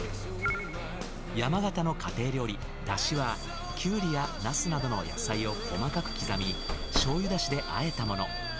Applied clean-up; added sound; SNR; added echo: none; Bus / Alarm; 5 dB; none.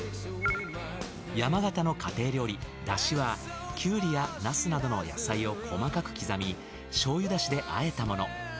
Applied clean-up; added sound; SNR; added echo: none; none; none; none.